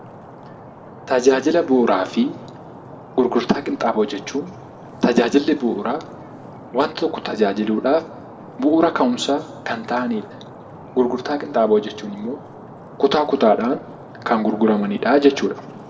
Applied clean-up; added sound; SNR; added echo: none; Stream; 18 dB; reverberation time 1.2 s.